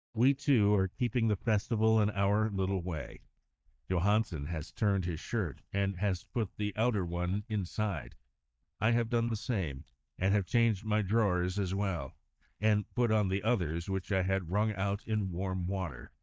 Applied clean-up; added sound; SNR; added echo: neural mask model DeepFilterNet 3.